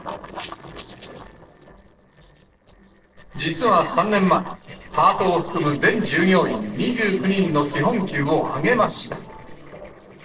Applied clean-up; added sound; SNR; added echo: neural separator model SepFormer DNS4.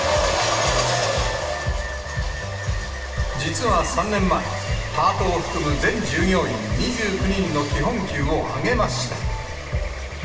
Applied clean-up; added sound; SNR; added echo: none; Rain; 16 dB; reverberation time 1.1 s.